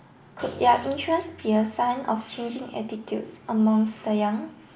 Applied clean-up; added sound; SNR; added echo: none; none; none; none.